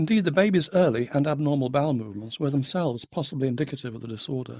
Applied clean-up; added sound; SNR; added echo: neural mask model Resemble Enhance denoiser.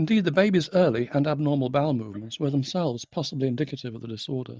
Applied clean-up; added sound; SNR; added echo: neural mask model DeepFilterNet 3.